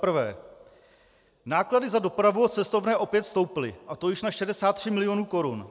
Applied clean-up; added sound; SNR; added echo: none; none; none; none.